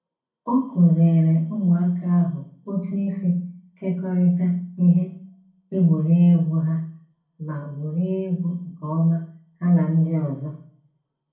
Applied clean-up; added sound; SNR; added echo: none; none; none; reverberation time 0.6 s.